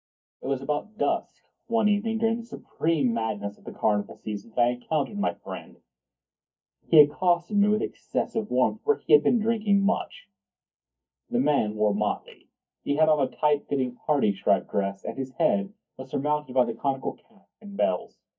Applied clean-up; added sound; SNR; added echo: neural mask model DeepFilterNet 3.